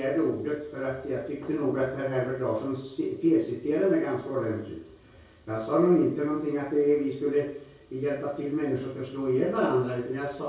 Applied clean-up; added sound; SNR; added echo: none; none; none; reverberation time 0.6 s.